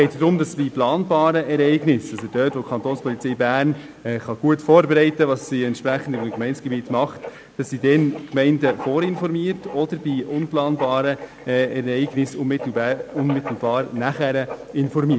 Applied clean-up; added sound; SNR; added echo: none; Writing; 17 dB; none.